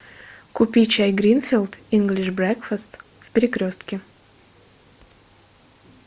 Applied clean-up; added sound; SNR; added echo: none; none; none; none.